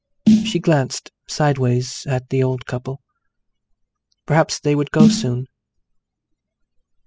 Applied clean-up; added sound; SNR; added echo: classical method spectral subtraction.